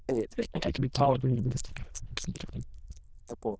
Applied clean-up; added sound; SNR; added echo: neural diffusion model UNIVERSE++.